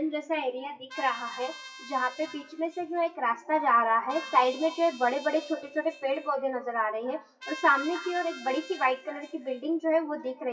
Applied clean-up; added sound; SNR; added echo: classical method WPE with log-MMSE.